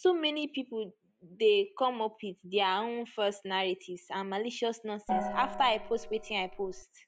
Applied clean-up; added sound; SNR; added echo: none; Gong; 5 dB; none.